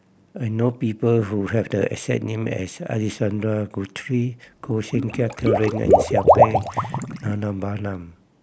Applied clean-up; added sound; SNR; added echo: none; Water / Liquid; -3 dB; none.